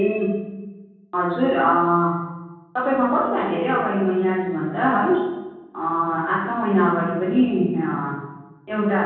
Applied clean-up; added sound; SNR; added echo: none; none; none; reverberation time 1.3 s.